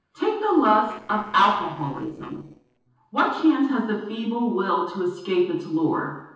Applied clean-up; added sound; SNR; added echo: neural separator model SepFormer DNS4.